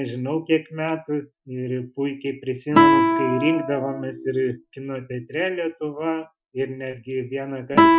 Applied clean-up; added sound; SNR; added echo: classical method Wiener filter.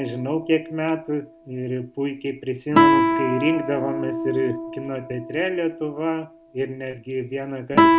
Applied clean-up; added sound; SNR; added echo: none; Guitar; -2 dB; none.